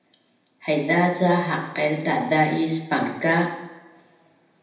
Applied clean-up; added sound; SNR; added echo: none; none; none; reverberation time 0.8 s.